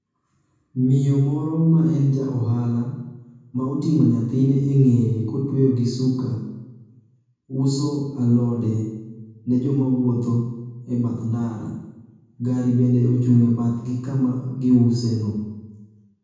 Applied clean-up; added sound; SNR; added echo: none; none; none; reverberation time 1.1 s.